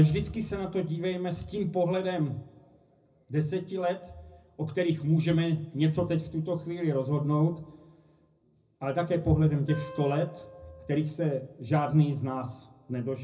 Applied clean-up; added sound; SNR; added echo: none; Wind instrument, woodwind instrument; 17 dB; reverberation time 0.4 s.